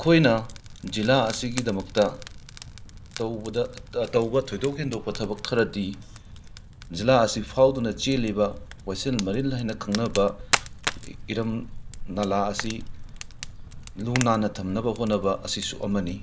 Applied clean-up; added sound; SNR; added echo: none; Fire; 10 dB; none.